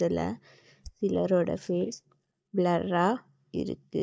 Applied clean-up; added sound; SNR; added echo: neural mask model DeepFilterNet 3.